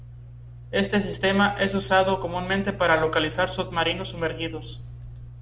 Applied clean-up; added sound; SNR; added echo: none; none; none; none.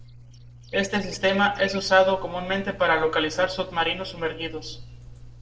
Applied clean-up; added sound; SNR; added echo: neural separator model SepFormer DNS4.